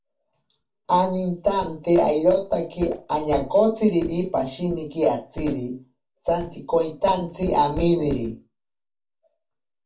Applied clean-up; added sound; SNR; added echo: none; none; none; reverberation time 0.2 s.